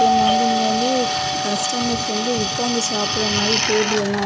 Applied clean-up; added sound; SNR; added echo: none; Doorbell + Drill; -2 dB; none.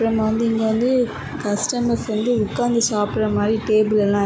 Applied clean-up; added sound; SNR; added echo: none; none; none; none.